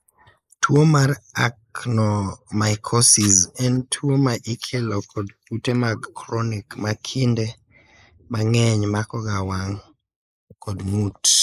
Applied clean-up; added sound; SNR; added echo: neural mask model Resemble Enhance denoiser.